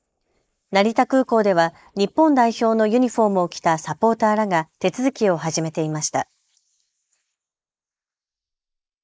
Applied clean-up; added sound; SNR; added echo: neural mask model Resemble Enhance denoiser.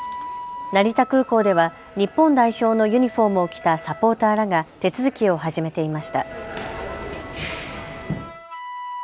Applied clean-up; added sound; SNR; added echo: none; Wind instrument, woodwind instrument; 16 dB; none.